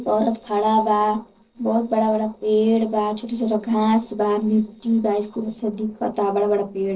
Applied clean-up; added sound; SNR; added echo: neural separator model SepFormer DNS4.